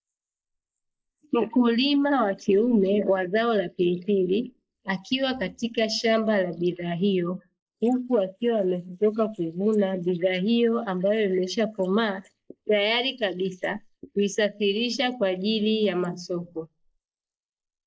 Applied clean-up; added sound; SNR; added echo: neural mask model Resemble Enhance denoiser.